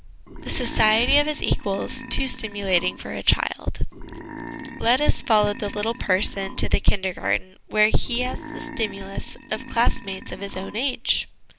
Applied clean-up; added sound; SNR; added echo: none; Burping, eructation; 15 dB; none.